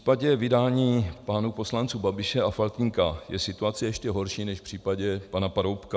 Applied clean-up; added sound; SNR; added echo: none; none; none; none.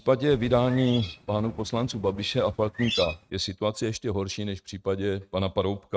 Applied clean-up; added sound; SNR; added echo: neural mask model RNNoise.